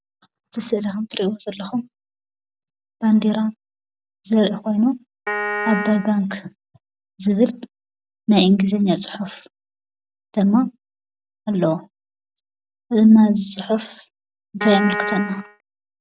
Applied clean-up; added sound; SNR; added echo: none; Piano; 4 dB; none.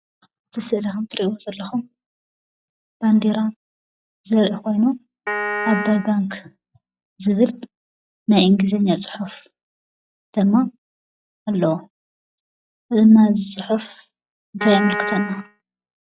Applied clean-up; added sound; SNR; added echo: classical method log-MMSE.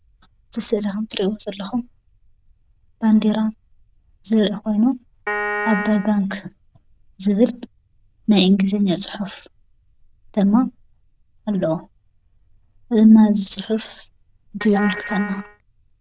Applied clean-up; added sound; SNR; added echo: neural diffusion model UNIVERSE++.